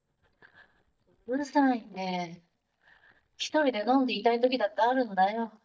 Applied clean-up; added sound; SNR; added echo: neural mask model DeepFilterNet 3.